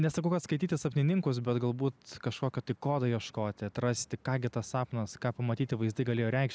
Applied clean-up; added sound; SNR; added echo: none; none; none; none.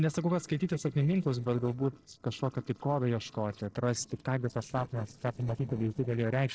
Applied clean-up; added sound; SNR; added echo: neural separator model SepFormer DNS4.